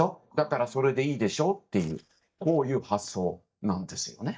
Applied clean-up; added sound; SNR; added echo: neural mask model DeepFilterNet 3.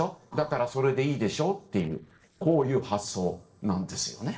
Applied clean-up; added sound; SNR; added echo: neural separator model SepFormer DNS4.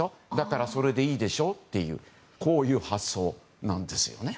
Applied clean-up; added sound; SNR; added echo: none; none; none; none.